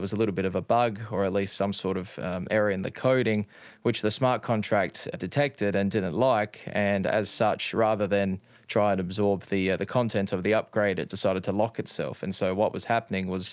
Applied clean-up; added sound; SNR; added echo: none; none; none; none.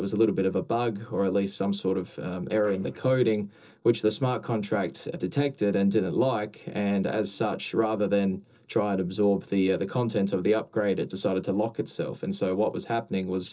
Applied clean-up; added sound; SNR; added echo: neural separator model SepFormer DNS4.